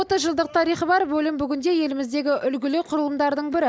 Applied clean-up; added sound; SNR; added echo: none; none; none; none.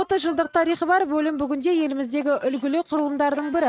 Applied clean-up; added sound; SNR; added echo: neural mask model RNNoise.